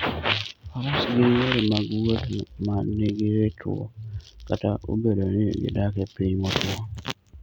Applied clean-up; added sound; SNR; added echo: none; none; none; none.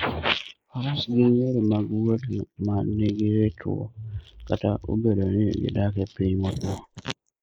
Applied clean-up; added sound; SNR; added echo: neural mask model Resemble Enhance denoiser.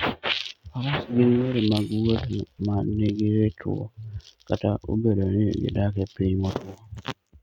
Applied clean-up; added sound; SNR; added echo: neural mask model RNNoise.